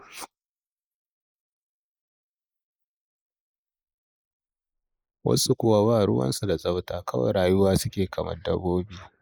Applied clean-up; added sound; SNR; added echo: neural mask model Resemble Enhance denoiser.